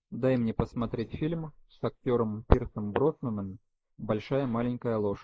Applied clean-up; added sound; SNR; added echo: neural mask model Resemble Enhance denoiser.